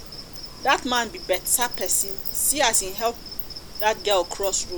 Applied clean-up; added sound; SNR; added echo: none; Insect; 7 dB; none.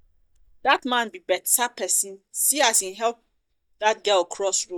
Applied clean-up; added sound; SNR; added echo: neural mask model DeepFilterNet 3.